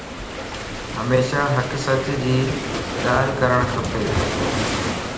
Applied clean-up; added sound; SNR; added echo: none; Waves, surf; 2 dB; reverberation time 0.8 s.